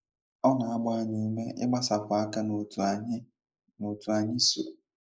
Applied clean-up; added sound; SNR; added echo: neural mask model Resemble Enhance denoiser.